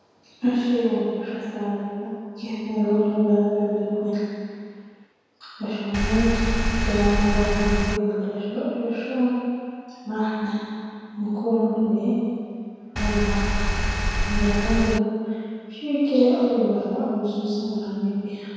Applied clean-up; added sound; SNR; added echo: none; Engine; -1 dB; reverberation time 2.2 s.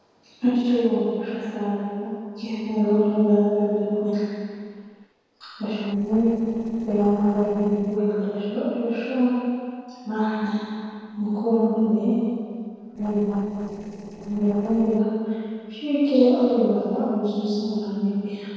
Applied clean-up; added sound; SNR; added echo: neural separator model SepFormer DNS4.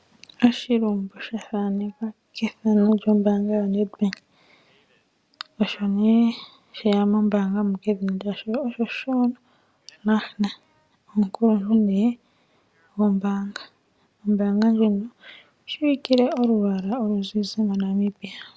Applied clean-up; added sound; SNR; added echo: none; none; none; none.